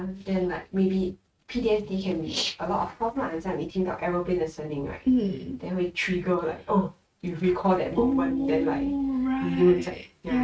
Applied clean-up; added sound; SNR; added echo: neural mask model RNNoise.